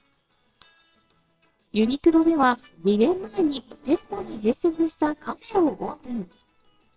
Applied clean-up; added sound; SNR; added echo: neural separator model SepFormer WHAMR!.